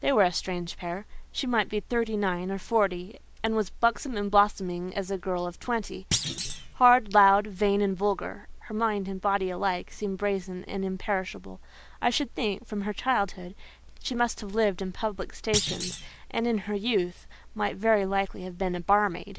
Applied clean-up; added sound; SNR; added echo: none; Thump, thud; 6 dB; none.